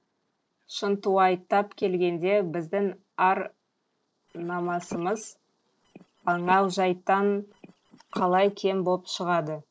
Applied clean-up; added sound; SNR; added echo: neural separator model SepFormer DNS4.